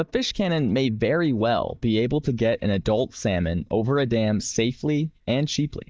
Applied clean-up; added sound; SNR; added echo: neural mask model DeepFilterNet 3.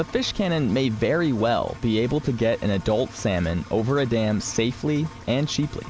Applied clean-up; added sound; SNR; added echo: none; Engine; 17 dB; none.